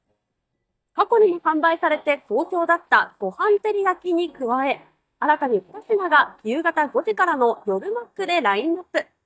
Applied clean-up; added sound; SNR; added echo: neural mask model DeepFilterNet 3.